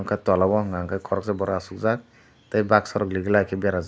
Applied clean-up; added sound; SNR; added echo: none; none; none; none.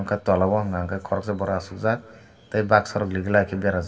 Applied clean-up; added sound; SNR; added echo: none; none; none; reverberation time 2.1 s.